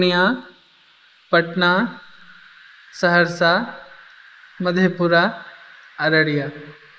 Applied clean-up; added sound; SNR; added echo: neural mask model Resemble Enhance denoiser.